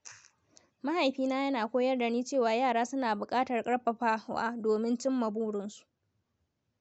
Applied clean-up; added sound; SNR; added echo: none; none; none; none.